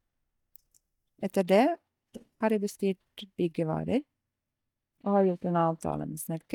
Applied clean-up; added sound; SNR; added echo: neural mask model DeepFilterNet 3.